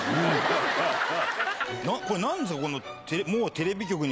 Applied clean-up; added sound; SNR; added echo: none; none; none; none.